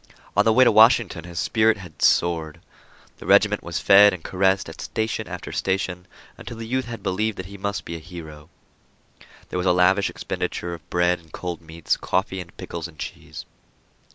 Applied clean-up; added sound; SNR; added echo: none; none; none; none.